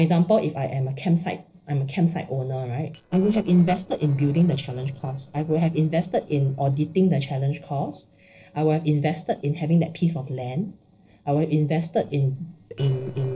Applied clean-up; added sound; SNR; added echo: neural separator model SepFormer DNS4.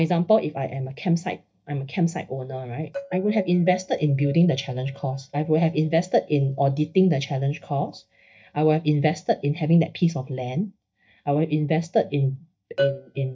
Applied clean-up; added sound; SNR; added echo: neural mask model DeepFilterNet 3.